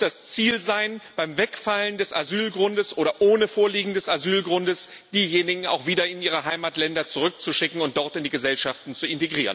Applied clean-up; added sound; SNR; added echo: none; none; none; none.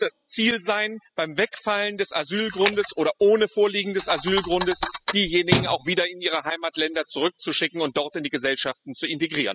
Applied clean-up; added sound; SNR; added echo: classical method spectral subtraction.